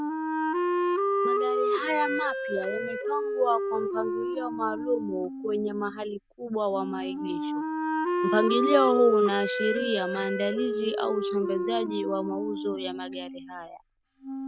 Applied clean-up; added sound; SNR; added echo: none; Wind instrument, woodwind instrument; 0 dB; none.